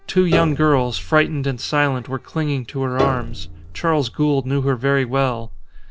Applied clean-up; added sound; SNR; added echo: none; Meow / Purr + Piano; 10 dB; none.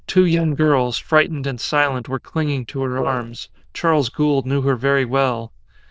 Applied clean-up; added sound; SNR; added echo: neural diffusion model UNIVERSE++.